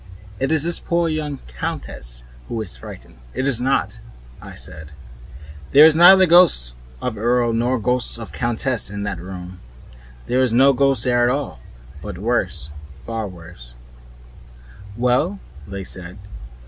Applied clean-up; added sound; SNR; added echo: none; none; none; none.